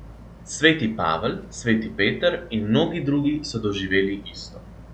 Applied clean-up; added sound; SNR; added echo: none; Boat, Water vehicle; 18 dB; none.